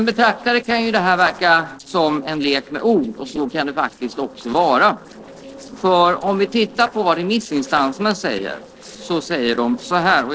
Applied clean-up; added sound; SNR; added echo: neural separator model SepFormer DNS4.